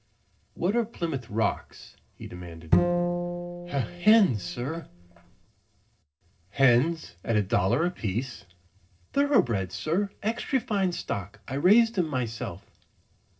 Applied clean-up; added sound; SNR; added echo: neural separator model SepFormer DNS4.